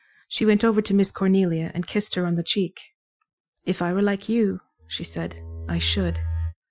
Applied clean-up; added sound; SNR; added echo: classical method Wiener filter.